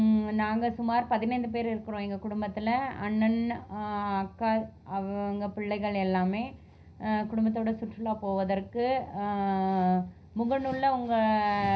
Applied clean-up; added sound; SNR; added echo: none; none; none; reverberation time 0.5 s.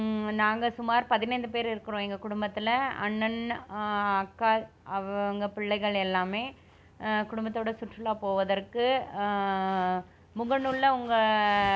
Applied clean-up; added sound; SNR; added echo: none; none; none; none.